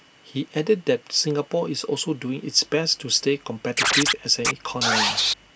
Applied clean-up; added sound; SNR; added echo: none; Scratching (performance technique); 0 dB; none.